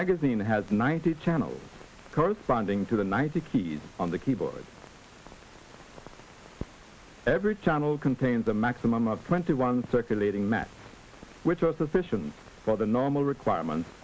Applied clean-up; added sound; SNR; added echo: none; none; none; none.